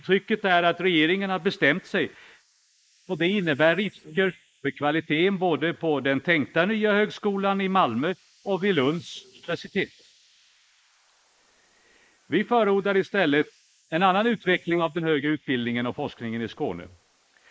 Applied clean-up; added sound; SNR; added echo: neural mask model Resemble Enhance denoiser.